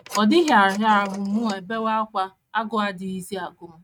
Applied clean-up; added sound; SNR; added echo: neural mask model RNNoise.